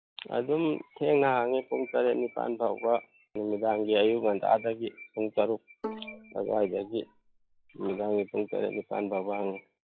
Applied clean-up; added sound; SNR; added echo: classical method log-MMSE.